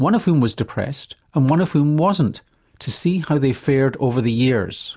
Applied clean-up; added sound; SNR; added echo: none; none; none; none.